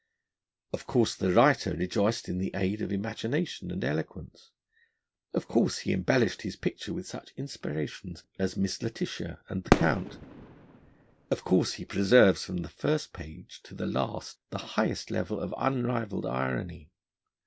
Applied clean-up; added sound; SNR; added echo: none; Fireworks; 3 dB; none.